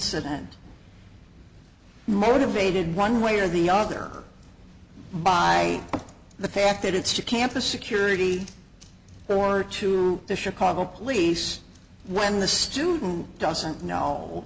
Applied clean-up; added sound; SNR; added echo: none; none; none; none.